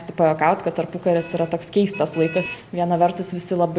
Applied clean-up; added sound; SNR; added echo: none; Motor vehicle (road); 19 dB; none.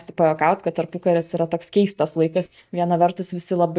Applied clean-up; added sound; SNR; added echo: neural mask model DeepFilterNet 3.